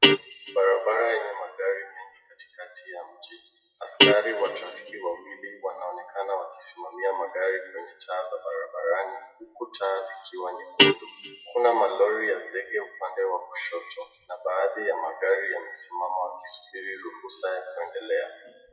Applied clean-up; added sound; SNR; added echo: classical method WPE with log-MMSE.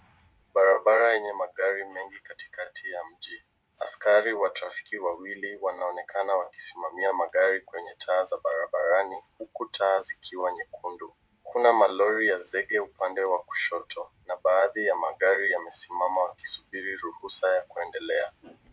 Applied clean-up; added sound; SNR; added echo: none; none; none; none.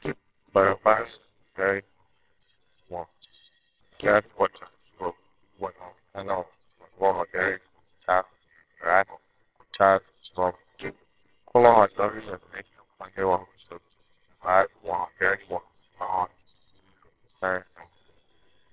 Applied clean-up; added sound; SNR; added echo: neural separator model SepFormer WHAMR!.